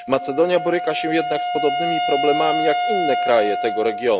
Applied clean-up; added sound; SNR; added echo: none; Wind instrument, woodwind instrument; 2 dB; none.